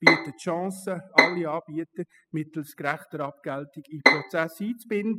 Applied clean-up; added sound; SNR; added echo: classical method spectral subtraction.